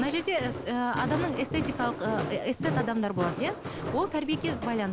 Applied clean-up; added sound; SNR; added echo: none; Walk, footsteps; 4 dB; none.